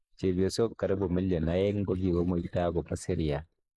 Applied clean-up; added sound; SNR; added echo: neural mask model Resemble Enhance denoiser.